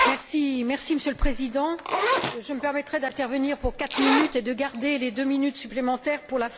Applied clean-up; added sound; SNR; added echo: none; Zipper (clothing); 4 dB; none.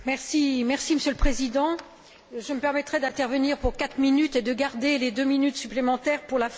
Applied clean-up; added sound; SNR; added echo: none; none; none; none.